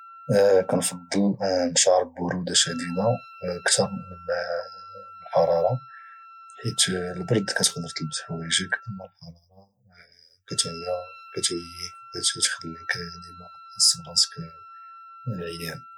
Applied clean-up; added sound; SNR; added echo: none; Wind instrument, woodwind instrument; 19 dB; none.